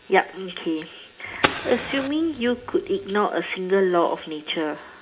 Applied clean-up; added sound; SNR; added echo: none; Fire; 6 dB; reverberation time 0.3 s.